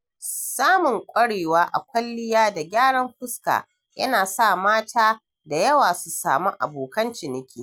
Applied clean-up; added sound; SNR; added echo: none; none; none; none.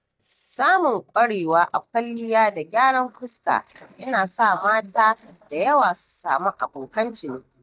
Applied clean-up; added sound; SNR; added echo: neural mask model DeepFilterNet 3.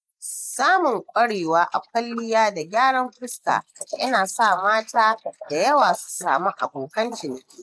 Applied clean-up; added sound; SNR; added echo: neural mask model Resemble Enhance denoiser.